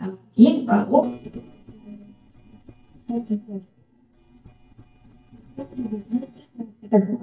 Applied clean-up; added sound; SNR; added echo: neural mask model DeepFilterNet 3.